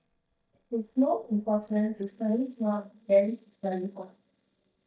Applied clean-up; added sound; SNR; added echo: neural mask model DeepFilterNet 3.